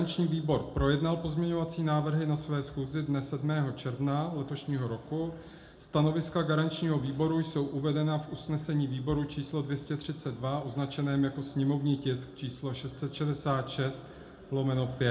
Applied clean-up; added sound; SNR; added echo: none; none; none; reverberation time 0.4 s.